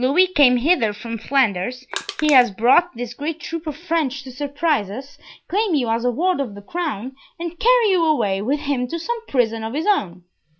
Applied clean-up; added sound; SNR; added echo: none; Crushing; 10 dB; none.